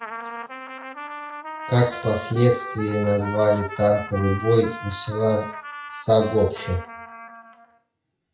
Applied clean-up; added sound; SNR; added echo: classical method WPE with log-MMSE.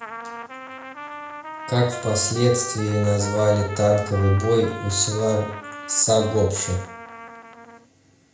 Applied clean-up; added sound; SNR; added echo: none; Trumpet; 13 dB; reverberation time 0.5 s.